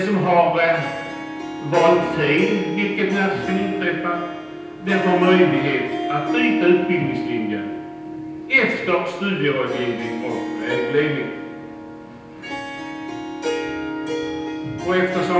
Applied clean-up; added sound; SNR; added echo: none; Harp; 6 dB; reverberation time 0.9 s.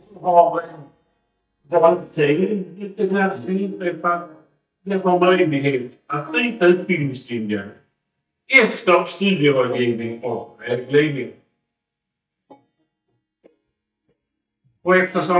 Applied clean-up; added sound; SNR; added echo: neural mask model DeepFilterNet 3.